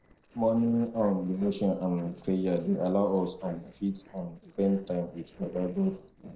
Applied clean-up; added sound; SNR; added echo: neural separator model SepFormer DNS4.